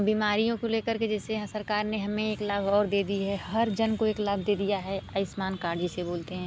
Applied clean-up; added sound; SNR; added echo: none; none; none; none.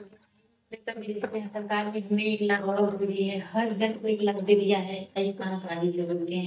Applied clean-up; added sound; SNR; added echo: neural mask model DeepFilterNet 3.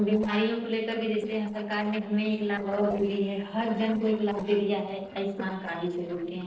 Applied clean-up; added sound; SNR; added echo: neural separator model SepFormer DNS4.